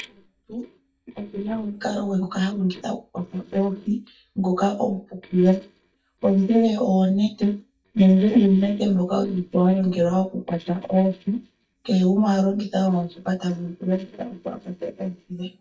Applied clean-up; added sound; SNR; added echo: neural mask model DeepFilterNet 3.